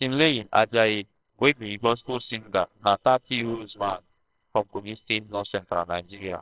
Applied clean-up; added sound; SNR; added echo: neural separator model SepFormer WHAMR!.